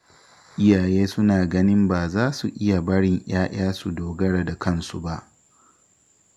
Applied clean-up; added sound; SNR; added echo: none; none; none; none.